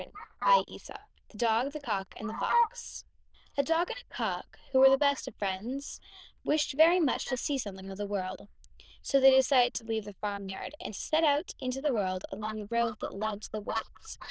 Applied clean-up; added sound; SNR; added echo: neural diffusion model UNIVERSE++.